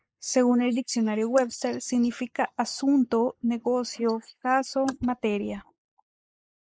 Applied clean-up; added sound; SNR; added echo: neural mask model Resemble Enhance denoiser.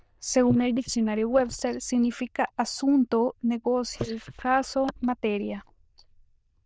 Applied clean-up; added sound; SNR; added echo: neural diffusion model UNIVERSE++.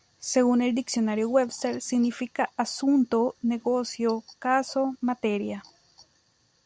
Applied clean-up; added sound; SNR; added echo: none; none; none; none.